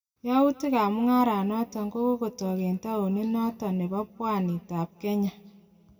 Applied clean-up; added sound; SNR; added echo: none; none; none; reverberation time 1.4 s.